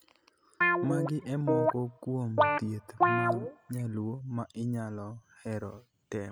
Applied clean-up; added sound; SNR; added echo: none; Guitar; -5 dB; none.